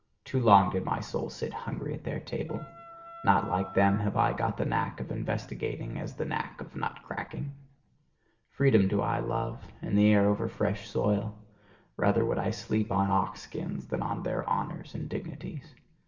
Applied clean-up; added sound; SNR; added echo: none; Wind instrument, woodwind instrument; 16 dB; reverberation time 0.7 s.